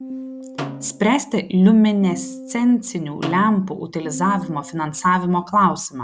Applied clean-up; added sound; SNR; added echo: none; Piano + Snare drum; 15 dB; none.